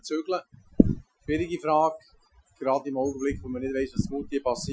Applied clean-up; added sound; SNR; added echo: classical method Wiener filter.